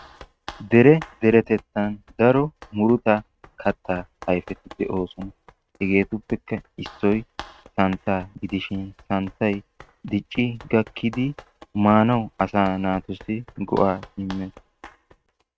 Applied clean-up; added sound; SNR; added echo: neural mask model RNNoise.